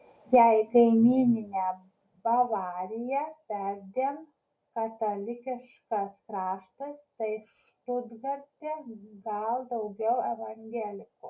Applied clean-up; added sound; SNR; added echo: none; none; none; none.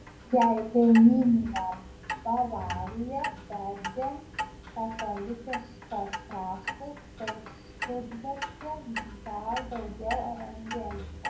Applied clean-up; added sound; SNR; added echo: none; Clock; 11 dB; reverberation time 0.5 s.